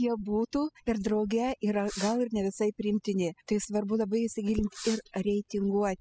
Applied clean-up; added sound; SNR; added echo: classical method spectral subtraction.